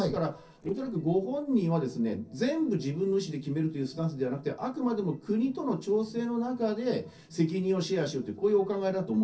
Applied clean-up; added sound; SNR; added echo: neural separator model SepFormer DNS4.